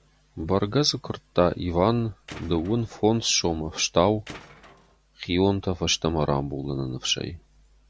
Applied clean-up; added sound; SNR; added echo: none; Tools; 19 dB; none.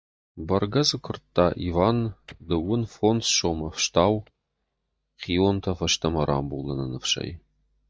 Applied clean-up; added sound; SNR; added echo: neural mask model DeepFilterNet 3.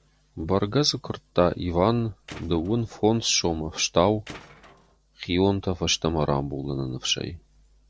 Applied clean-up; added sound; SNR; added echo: neural separator model SepFormer DNS4.